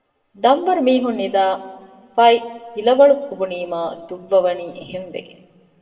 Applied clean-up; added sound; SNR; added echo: none; none; none; reverberation time 1.4 s.